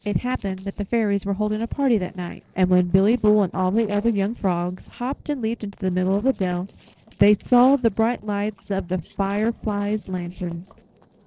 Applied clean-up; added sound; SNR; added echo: neural separator model SepFormer DNS4.